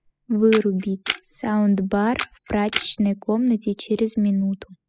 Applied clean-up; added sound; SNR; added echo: classical method spectral subtraction.